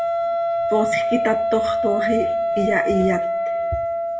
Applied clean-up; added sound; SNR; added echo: none; Wind instrument, woodwind instrument; -3 dB; reverberation time 0.4 s.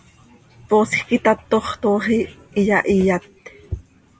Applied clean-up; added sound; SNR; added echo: none; none; none; none.